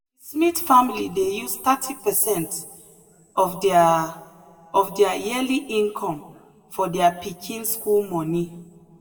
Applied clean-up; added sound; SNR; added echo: none; none; none; reverberation time 1.2 s.